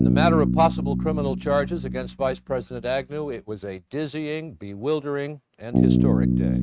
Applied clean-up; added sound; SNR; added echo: neural mask model RNNoise.